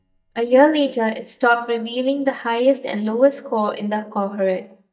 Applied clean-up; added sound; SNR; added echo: neural mask model DeepFilterNet 3.